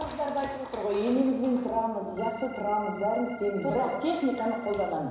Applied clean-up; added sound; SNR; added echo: none; Organ; 17 dB; reverberation time 1.0 s.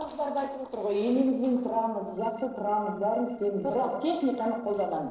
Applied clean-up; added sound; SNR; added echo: neural separator model SepFormer DNS4.